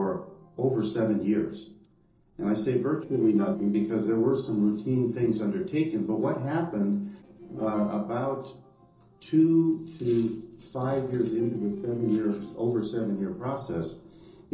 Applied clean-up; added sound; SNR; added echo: neural separator model SepFormer DNS4.